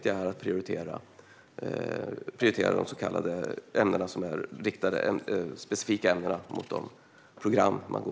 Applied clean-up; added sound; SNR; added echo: none; none; none; none.